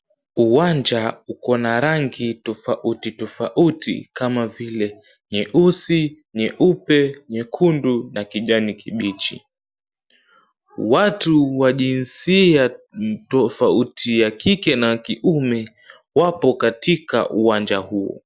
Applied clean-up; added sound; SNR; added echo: none; none; none; none.